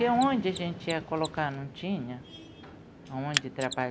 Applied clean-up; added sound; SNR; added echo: none; Mechanisms; 11 dB; none.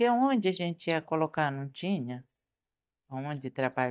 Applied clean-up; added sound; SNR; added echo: neural mask model DeepFilterNet 3.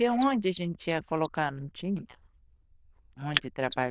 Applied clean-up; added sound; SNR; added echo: neural diffusion model UNIVERSE++.